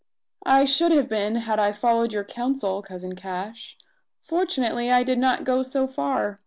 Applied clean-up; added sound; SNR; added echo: none; none; none; none.